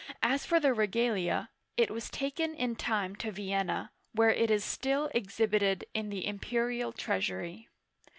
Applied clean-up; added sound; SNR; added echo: none; none; none; none.